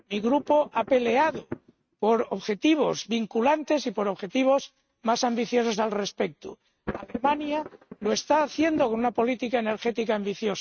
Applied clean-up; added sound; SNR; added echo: neural mask model RNNoise.